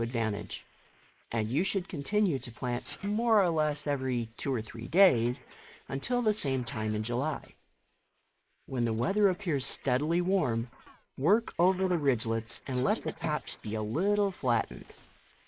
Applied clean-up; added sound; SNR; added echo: neural mask model Resemble Enhance denoiser.